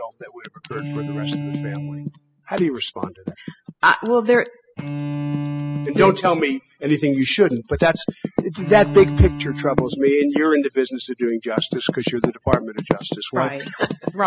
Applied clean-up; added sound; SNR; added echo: classical method spectral subtraction.